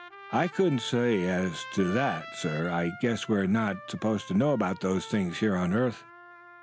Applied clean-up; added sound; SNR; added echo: none; Trumpet; 16 dB; none.